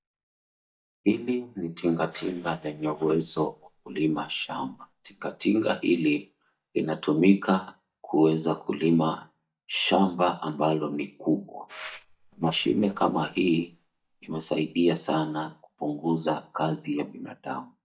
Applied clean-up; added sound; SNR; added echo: neural mask model DeepFilterNet 3.